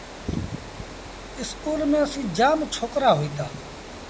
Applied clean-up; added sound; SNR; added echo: none; Water; 13 dB; none.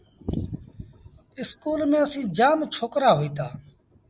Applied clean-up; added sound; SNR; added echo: none; none; none; none.